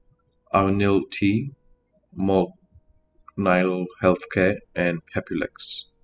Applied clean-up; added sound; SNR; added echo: classical method spectral subtraction.